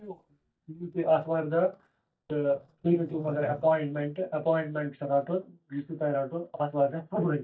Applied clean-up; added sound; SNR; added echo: neural mask model DeepFilterNet 3.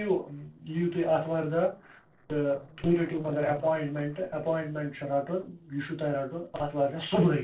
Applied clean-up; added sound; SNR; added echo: neural separator model SepFormer DNS4.